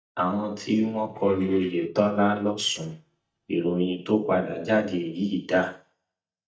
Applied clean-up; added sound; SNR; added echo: neural mask model DeepFilterNet 3.